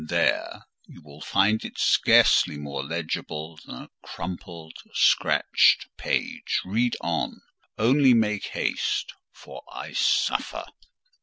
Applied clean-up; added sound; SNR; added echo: none; none; none; none.